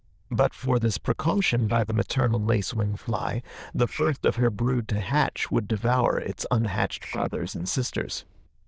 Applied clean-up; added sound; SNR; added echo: neural diffusion model UNIVERSE++.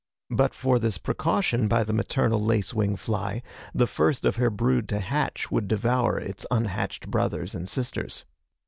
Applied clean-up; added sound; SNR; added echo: none; none; none; none.